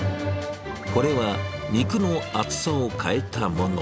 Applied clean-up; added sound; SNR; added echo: none; none; none; none.